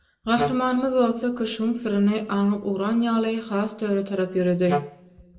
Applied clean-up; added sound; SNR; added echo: none; Wind instrument, woodwind instrument; 6 dB; reverberation time 1.1 s.